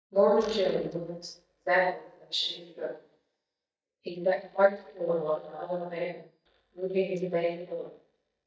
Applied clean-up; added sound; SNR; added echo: neural mask model DeepFilterNet 3.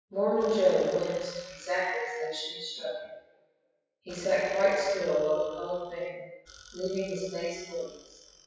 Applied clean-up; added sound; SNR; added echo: classical method WPE with log-MMSE.